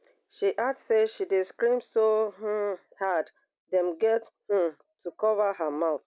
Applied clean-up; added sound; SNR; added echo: none; none; none; none.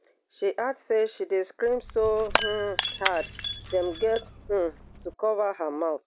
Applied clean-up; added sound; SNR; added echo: none; Shatter / Crushing; 5 dB; none.